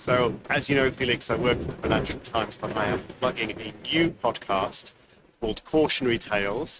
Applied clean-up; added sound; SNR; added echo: neural mask model RNNoise.